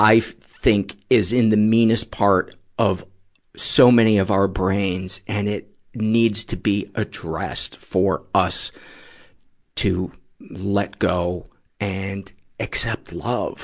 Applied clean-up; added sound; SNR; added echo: none; none; none; none.